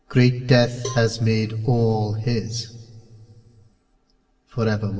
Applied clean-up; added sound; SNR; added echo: none; Cowbell; 18 dB; reverberation time 2.3 s.